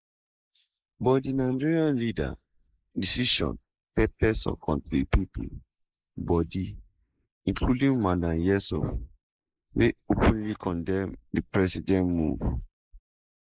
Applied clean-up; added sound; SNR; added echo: neural mask model Resemble Enhance denoiser.